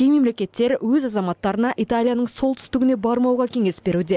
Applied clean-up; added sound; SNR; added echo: none; none; none; none.